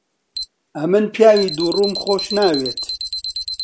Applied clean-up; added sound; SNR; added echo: none; Alarm; 9 dB; none.